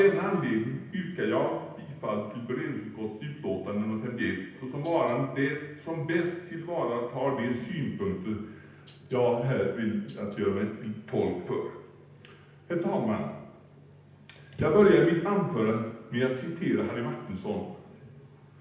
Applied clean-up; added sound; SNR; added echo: none; Tambourine; 12 dB; reverberation time 0.9 s.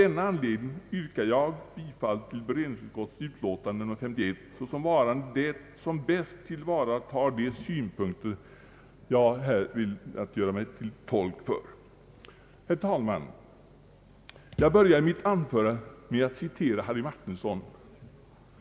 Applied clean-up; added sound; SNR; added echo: none; none; none; none.